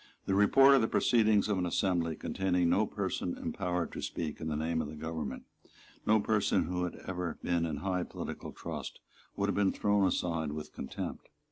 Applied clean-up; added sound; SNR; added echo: none; none; none; none.